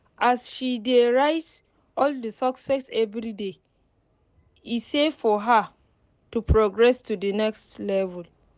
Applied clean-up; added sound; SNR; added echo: none; none; none; none.